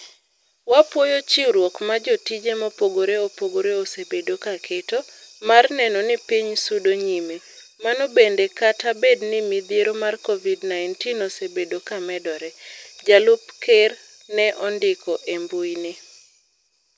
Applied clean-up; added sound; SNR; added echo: none; none; none; none.